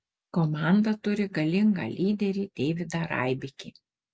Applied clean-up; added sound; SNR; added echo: none; none; none; none.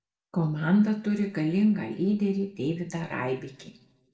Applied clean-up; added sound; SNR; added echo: none; none; none; reverberation time 0.5 s.